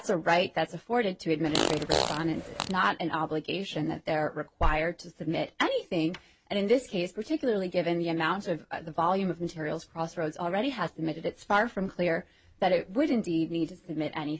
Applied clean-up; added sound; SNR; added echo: none; Fart; 1 dB; none.